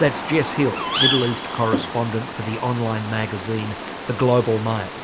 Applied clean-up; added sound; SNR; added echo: none; Bird vocalization, bird call, bird song; 4 dB; none.